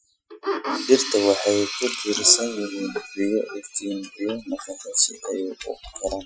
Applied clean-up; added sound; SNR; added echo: classical method Wiener filter.